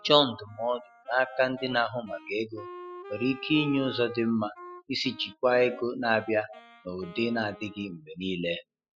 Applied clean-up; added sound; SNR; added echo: classical method spectral subtraction.